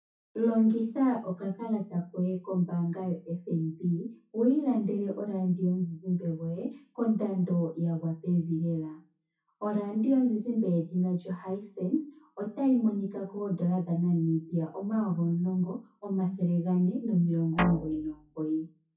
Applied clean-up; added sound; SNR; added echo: classical method WPE with log-MMSE.